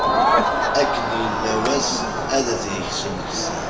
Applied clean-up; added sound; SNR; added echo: none; Crowd; -4 dB; reverberation time 1.7 s.